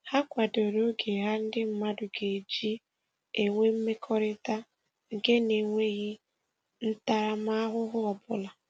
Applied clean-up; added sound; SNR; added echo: none; none; none; none.